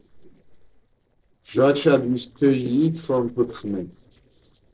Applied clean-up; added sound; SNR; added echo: neural separator model SepFormer DNS4.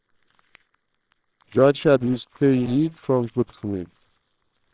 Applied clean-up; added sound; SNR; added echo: neural separator model SepFormer WHAMR!.